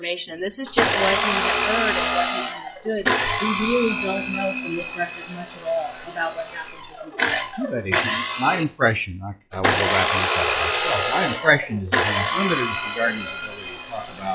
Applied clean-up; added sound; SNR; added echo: classical method log-MMSE.